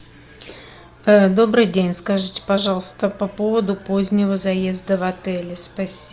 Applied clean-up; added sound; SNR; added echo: none; none; none; none.